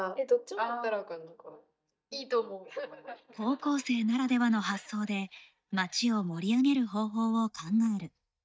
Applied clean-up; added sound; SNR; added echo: neural mask model DeepFilterNet 3.